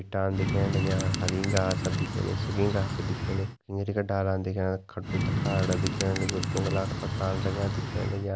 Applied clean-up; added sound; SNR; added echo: none; Bird; 0 dB; none.